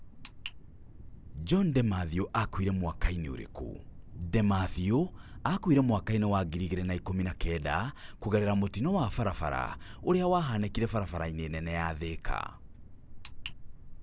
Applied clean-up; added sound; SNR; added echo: none; Thunder; 14 dB; none.